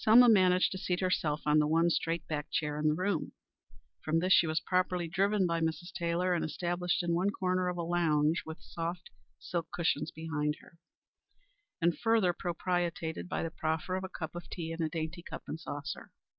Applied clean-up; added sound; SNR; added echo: none; none; none; none.